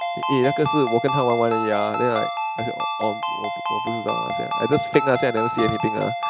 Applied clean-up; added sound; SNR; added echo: none; Ringtone; 2 dB; none.